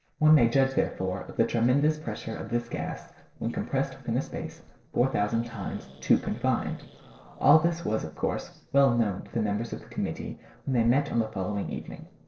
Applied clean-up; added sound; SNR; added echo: neural separator model SepFormer DNS4.